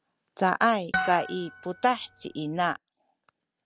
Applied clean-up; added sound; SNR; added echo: none; Harp; 7 dB; none.